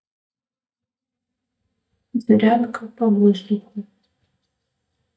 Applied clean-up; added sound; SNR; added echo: neural mask model DeepFilterNet 3.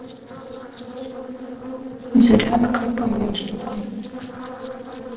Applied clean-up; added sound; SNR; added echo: neural separator model SepFormer DNS4.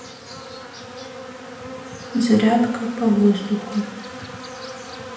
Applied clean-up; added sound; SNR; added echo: none; Insect; 12 dB; reverberation time 0.8 s.